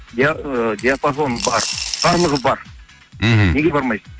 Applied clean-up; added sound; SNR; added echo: none; Coin (dropping) / Glass; 8 dB; none.